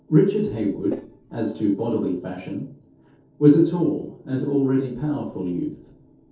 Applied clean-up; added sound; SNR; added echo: neural separator model SepFormer DNS4.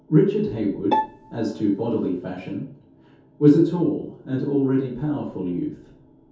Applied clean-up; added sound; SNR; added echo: none; Bowed string instrument; 6 dB; reverberation time 0.6 s.